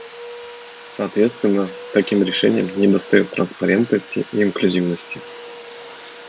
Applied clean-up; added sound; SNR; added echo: none; Domestic sounds, home sounds; 16 dB; none.